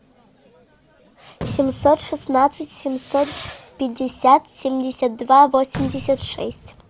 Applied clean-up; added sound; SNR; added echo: none; Fireworks; 16 dB; none.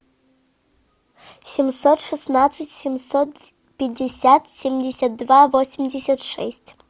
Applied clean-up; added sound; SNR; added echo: none; none; none; none.